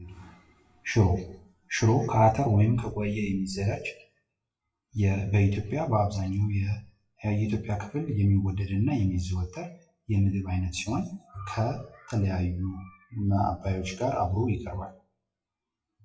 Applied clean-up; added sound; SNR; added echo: classical method WPE with log-MMSE.